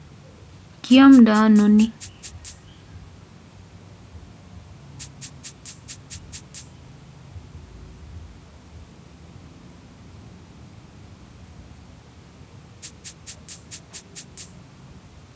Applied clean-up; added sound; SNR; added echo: none; Rattle (instrument); 19 dB; none.